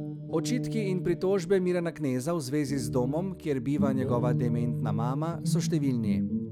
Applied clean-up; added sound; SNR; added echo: none; Guitar; 3 dB; none.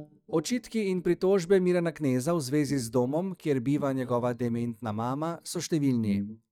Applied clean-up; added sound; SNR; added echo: neural mask model DeepFilterNet 3.